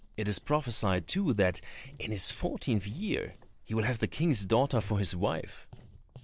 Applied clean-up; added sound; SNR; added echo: neural separator model SepFormer DNS4.